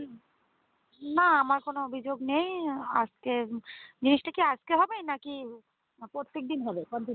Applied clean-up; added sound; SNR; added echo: none; none; none; none.